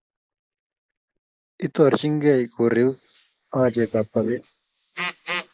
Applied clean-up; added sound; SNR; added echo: neural mask model Resemble Enhance denoiser.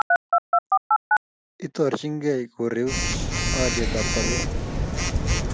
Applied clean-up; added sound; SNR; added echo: none; Telephone; -5 dB; none.